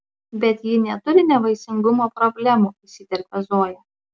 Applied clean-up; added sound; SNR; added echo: none; none; none; none.